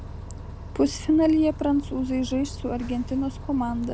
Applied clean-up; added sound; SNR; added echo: none; Bus; 11 dB; none.